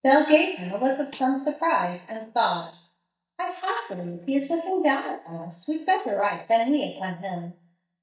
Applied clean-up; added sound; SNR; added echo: neural mask model DeepFilterNet 3.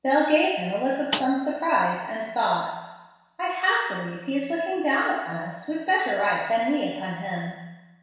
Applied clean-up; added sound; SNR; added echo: none; Snare drum; 9 dB; reverberation time 1.1 s.